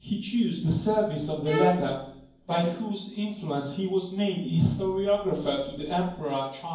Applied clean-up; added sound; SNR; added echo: none; Bowed string instrument; 3 dB; reverberation time 0.9 s.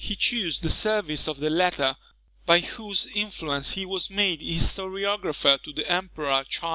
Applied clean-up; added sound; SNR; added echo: none; none; none; none.